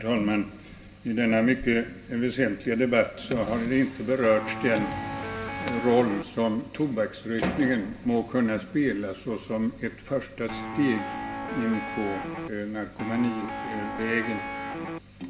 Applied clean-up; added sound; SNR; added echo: none; Guitar; 7 dB; reverberation time 1.1 s.